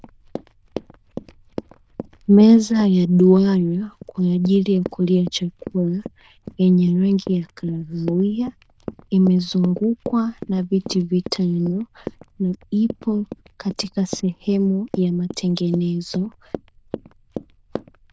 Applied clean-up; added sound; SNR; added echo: neural diffusion model UNIVERSE++.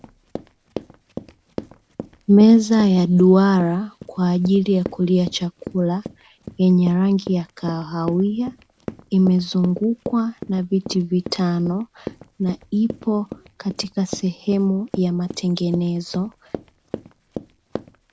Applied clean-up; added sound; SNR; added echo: none; Run; 16 dB; none.